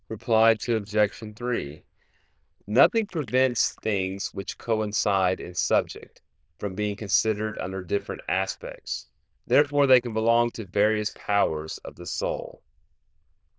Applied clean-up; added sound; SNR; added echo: neural diffusion model UNIVERSE++.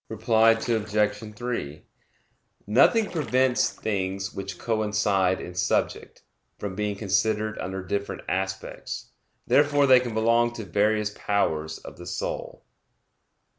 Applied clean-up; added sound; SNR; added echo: none; Splash, splatter; 19 dB; none.